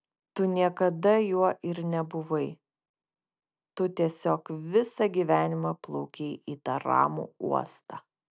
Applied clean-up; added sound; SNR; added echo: none; none; none; none.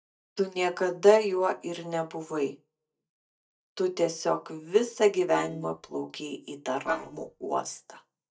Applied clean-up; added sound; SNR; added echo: neural mask model DeepFilterNet 3.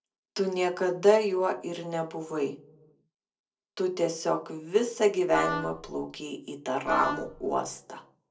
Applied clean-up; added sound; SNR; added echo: neural separator model SepFormer DNS4.